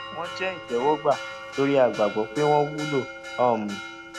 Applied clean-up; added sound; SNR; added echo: none; Church bell; 12 dB; none.